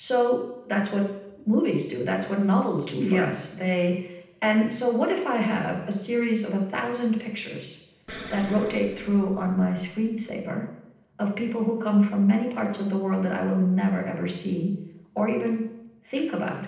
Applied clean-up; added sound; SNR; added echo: neural separator model SepFormer DNS4.